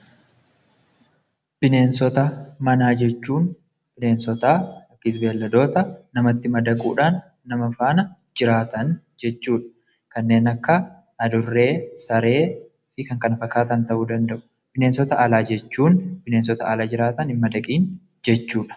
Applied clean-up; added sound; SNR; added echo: none; none; none; none.